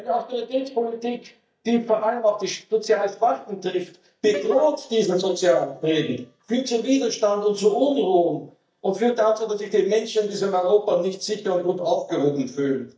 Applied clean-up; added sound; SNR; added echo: neural mask model DeepFilterNet 3.